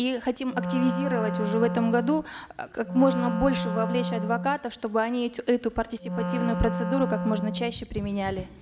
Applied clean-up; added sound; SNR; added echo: none; Wind instrument, woodwind instrument; 3 dB; none.